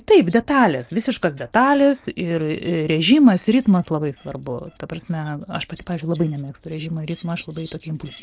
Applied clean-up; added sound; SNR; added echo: neural separator model SepFormer DNS4.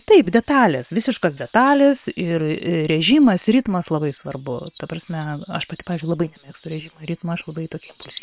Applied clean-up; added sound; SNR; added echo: neural separator model SepFormer WHAM!.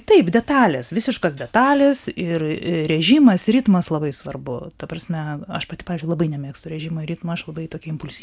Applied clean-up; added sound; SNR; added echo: none; none; none; none.